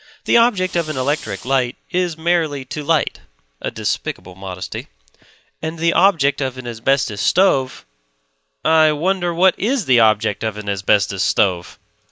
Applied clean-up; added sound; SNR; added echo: none; Fire; 16 dB; none.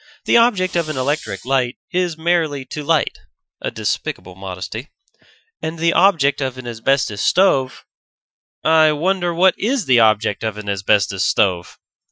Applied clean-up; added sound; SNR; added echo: classical method Wiener filter.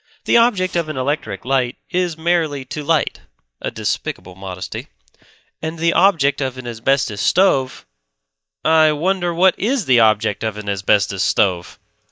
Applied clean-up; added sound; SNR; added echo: neural mask model DeepFilterNet 3.